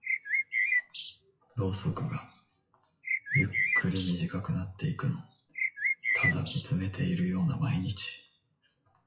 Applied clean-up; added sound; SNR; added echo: classical method WPE with log-MMSE.